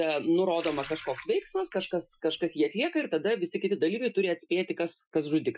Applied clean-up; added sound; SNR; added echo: classical method Wiener filter.